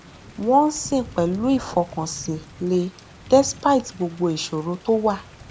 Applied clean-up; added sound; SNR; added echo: none; Thunder / Rain; 19 dB; none.